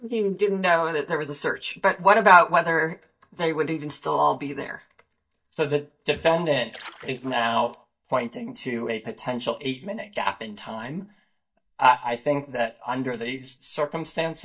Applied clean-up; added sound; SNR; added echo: neural mask model DeepFilterNet 3.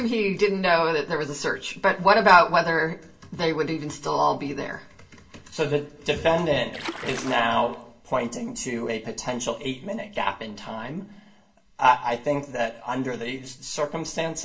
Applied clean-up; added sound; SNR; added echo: none; Splash, splatter; 12 dB; reverberation time 0.2 s.